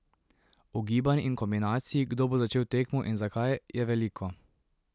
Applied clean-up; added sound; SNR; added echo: none; none; none; none.